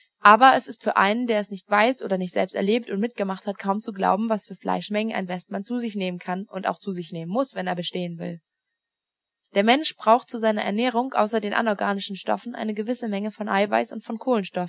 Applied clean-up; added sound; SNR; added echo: none; none; none; none.